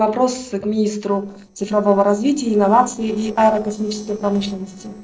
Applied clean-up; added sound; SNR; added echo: neural separator model SepFormer DNS4.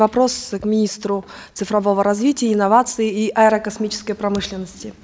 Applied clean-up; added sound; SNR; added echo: none; none; none; none.